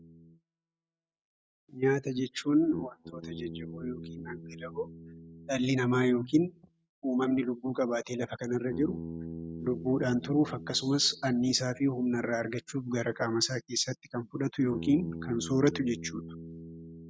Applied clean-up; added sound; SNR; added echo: neural mask model RNNoise.